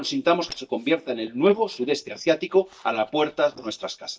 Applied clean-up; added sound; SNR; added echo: neural mask model DeepFilterNet 3.